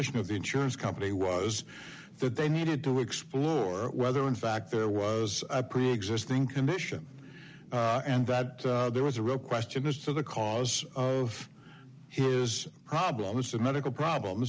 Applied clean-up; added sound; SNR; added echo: none; none; none; none.